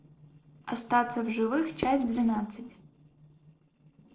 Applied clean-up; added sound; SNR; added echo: neural separator model SepFormer DNS4.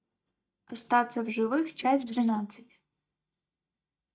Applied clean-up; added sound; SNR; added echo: neural mask model DeepFilterNet 3.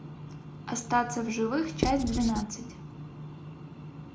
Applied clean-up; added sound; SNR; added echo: none; Writing; 0 dB; reverberation time 0.4 s.